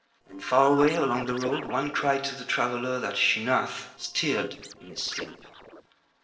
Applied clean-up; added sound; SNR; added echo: neural separator model SepFormer DNS4.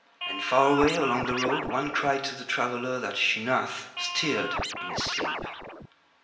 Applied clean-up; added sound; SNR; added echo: none; Scratching (performance technique); 5 dB; reverberation time 0.6 s.